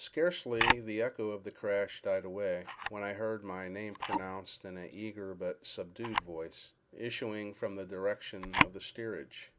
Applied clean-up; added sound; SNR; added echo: neural mask model Resemble Enhance denoiser.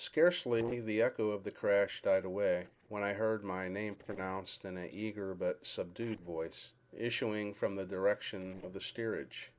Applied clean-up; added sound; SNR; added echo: neural separator model SepFormer DNS4.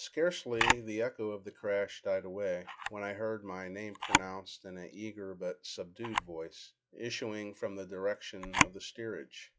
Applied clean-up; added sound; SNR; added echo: classical method log-MMSE.